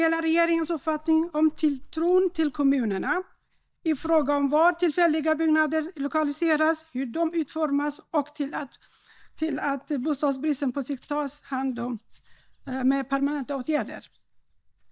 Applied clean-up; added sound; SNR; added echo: neural mask model DeepFilterNet 3.